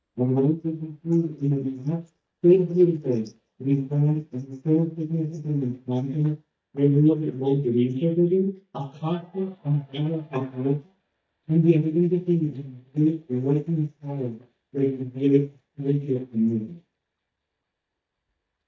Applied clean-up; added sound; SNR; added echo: neural mask model DeepFilterNet 3.